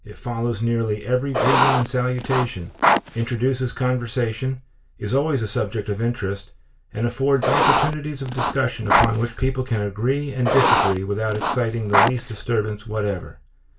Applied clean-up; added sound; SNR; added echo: none; Writing; -2 dB; reverberation time 0.2 s.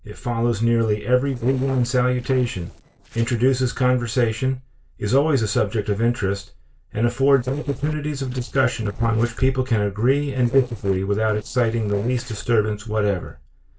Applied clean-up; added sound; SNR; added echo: neural separator model SepFormer DNS4.